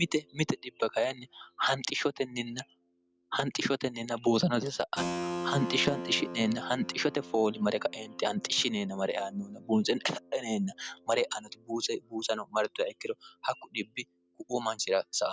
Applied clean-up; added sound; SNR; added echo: none; Keyboard (musical); 13 dB; none.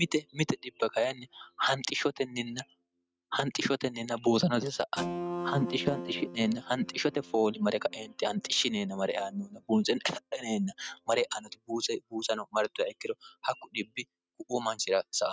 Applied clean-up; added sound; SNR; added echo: neural mask model RNNoise.